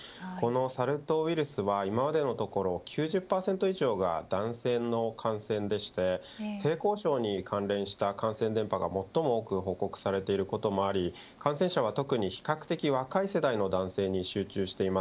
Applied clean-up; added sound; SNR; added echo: none; none; none; none.